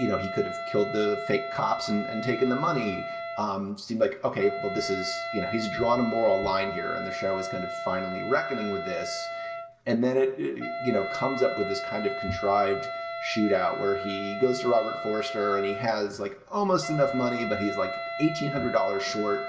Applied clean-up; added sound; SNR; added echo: none; Wind instrument, woodwind instrument; 7 dB; reverberation time 0.2 s.